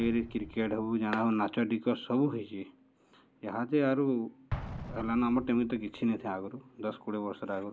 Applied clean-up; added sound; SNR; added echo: none; Explosion; 16 dB; none.